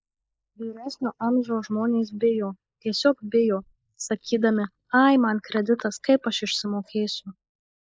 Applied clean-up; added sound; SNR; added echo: neural mask model Resemble Enhance denoiser.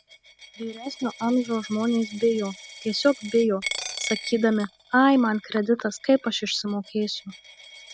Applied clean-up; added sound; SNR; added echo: none; Coin (dropping); 15 dB; none.